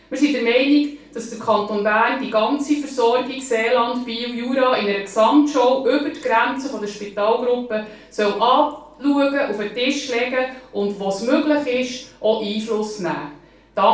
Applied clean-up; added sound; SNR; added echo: none; none; none; reverberation time 0.4 s.